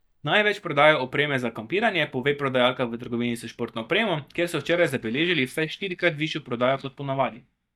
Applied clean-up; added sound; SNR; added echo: neural mask model DeepFilterNet 3.